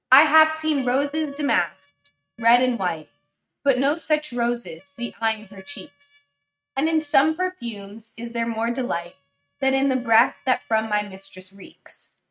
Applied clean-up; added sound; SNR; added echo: neural mask model RNNoise.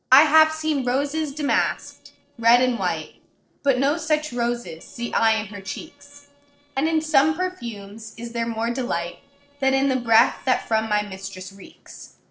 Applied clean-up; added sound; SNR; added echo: neural separator model SepFormer DNS4.